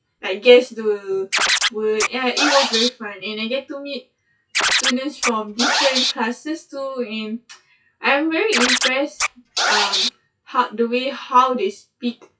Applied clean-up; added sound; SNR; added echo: classical method WPE with log-MMSE.